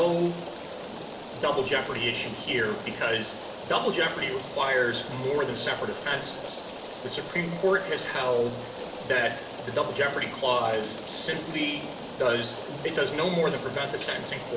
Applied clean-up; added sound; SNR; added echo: none; Rain; 9 dB; reverberation time 1.4 s.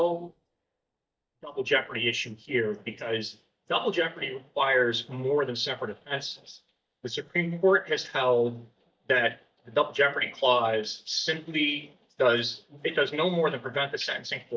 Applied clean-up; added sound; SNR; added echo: neural mask model DeepFilterNet 3.